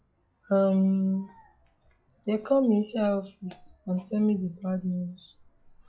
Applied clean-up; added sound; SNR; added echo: classical method log-MMSE.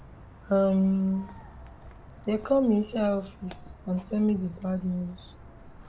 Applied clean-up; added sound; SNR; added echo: none; Walk, footsteps; 18 dB; none.